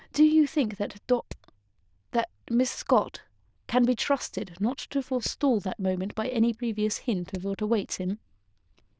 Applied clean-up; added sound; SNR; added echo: neural diffusion model UNIVERSE++.